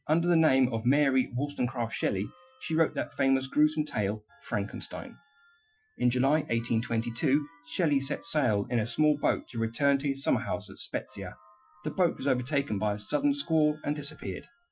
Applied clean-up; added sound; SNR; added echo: classical method Wiener filter.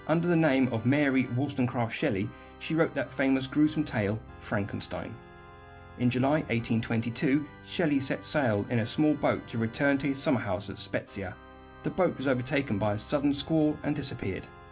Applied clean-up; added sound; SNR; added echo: none; Organ; 19 dB; none.